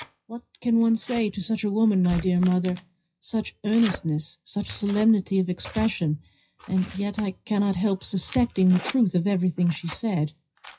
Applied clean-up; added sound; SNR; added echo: classical method WPE with log-MMSE.